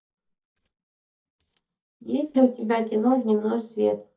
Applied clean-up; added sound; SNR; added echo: neural mask model DeepFilterNet 3.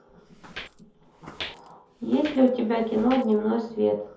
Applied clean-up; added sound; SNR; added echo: none; Walk, footsteps; 17 dB; reverberation time 0.5 s.